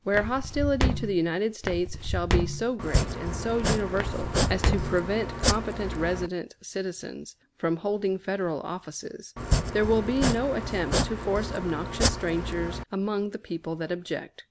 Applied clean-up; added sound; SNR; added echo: none; Walk, footsteps + Domestic sounds, home sounds; -1 dB; none.